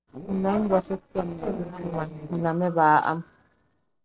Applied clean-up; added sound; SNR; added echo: neural separator model SepFormer DNS4.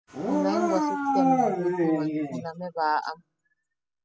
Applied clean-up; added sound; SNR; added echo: classical method spectral subtraction.